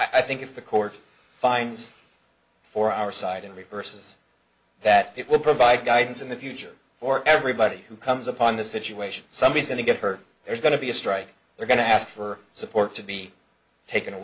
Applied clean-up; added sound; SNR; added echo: none; none; none; none.